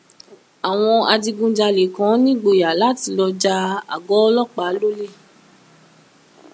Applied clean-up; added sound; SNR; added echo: none; none; none; none.